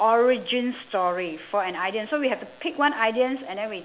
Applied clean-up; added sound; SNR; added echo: none; none; none; none.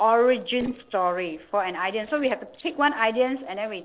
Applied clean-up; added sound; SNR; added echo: neural separator model SepFormer DNS4.